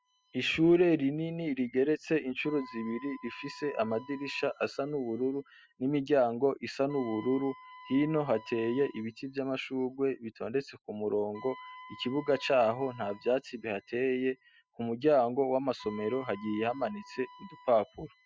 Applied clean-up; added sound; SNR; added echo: classical method spectral subtraction.